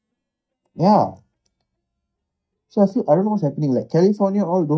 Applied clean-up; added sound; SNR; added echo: neural mask model DeepFilterNet 3.